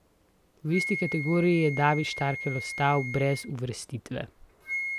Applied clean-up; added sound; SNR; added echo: none; Wind instrument, woodwind instrument; 8 dB; none.